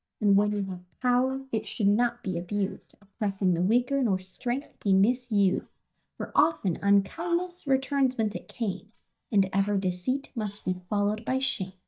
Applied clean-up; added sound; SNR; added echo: neural mask model DeepFilterNet 3.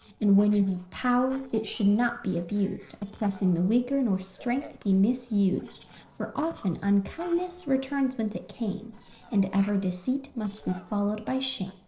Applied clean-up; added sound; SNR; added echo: neural separator model SepFormer DNS4.